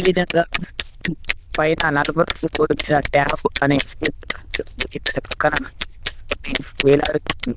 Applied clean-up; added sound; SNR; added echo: neural diffusion model UNIVERSE++.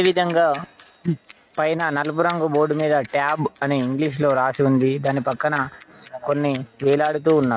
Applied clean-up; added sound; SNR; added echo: neural mask model RNNoise.